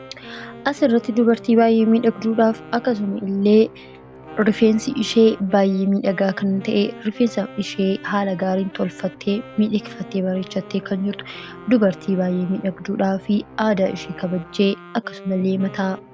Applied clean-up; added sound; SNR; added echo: none; Musical instrument + Wind instrument, woodwind instrument; 18 dB; none.